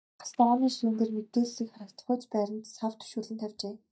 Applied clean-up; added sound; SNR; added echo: neural mask model DeepFilterNet 3.